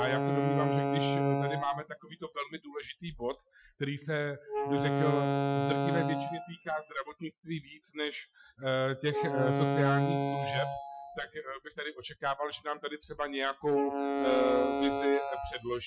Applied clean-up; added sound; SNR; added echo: classical method Wiener filter.